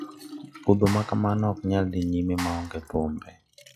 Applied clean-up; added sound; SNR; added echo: classical method log-MMSE.